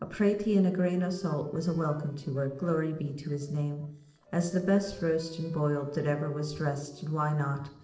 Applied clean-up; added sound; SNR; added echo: neural separator model SepFormer DNS4.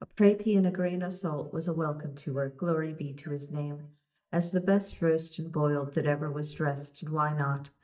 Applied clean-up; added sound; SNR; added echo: neural mask model DeepFilterNet 3.